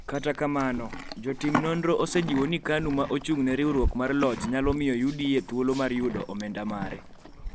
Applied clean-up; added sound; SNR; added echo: none; Livestock, farm animals, working animals; 8 dB; none.